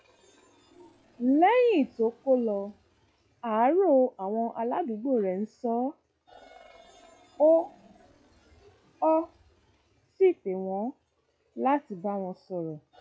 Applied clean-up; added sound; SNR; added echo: classical method log-MMSE.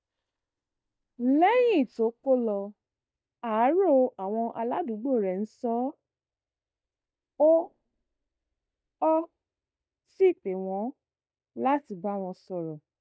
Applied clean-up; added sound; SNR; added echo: neural mask model DeepFilterNet 3.